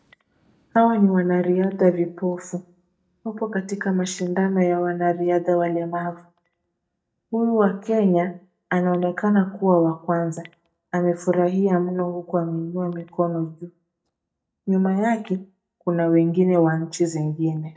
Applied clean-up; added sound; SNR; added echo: neural mask model DeepFilterNet 3.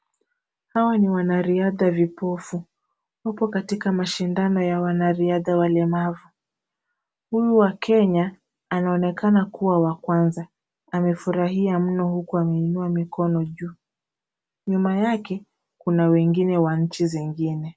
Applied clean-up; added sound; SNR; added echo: none; none; none; none.